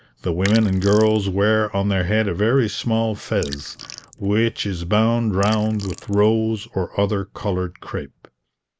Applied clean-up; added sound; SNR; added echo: neural mask model Resemble Enhance denoiser.